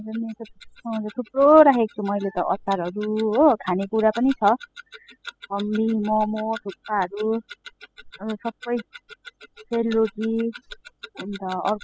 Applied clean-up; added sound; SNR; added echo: classical method spectral subtraction.